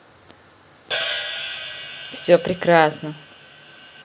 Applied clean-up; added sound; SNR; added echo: none; Hi-hat; 5 dB; none.